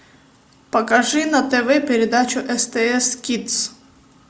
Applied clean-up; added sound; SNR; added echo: none; none; none; none.